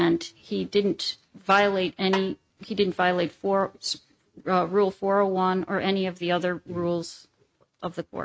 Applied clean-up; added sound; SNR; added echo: neural mask model RNNoise.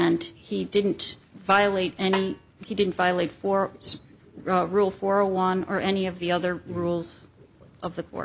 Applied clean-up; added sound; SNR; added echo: none; Snare drum; 11 dB; none.